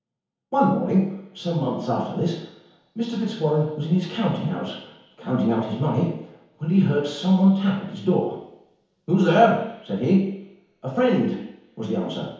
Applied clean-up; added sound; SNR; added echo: none; none; none; reverberation time 1.0 s.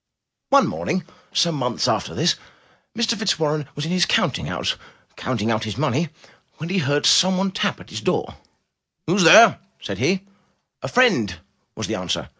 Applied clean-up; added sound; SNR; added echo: none; none; none; none.